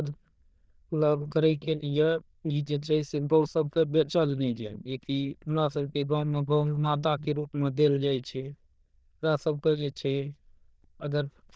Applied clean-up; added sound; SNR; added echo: neural diffusion model UNIVERSE++.